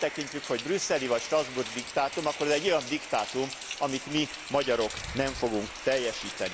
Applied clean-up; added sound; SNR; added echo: none; Rain; 10 dB; none.